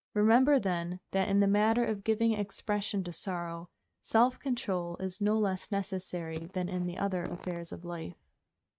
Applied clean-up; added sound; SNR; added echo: neural mask model RNNoise.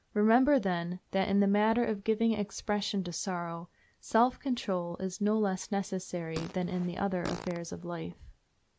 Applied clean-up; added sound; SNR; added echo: none; Fart; 14 dB; none.